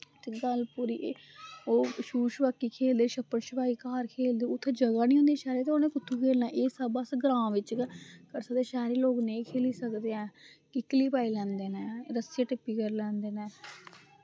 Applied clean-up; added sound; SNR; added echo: none; none; none; none.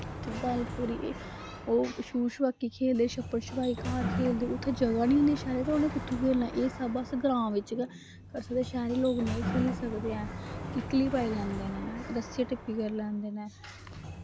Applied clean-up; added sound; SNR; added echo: none; Sliding door; 8 dB; none.